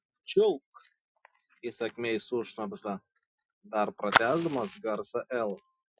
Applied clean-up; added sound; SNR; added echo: classical method Wiener filter.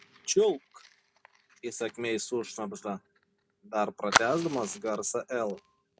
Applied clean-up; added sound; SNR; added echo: none; Fire; 6 dB; none.